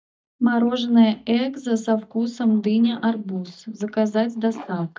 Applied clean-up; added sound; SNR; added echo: neural mask model DeepFilterNet 3.